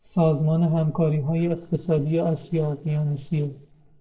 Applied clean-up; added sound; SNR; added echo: neural separator model SepFormer DNS4.